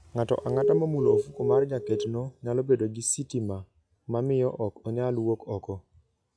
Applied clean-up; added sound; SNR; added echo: classical method log-MMSE.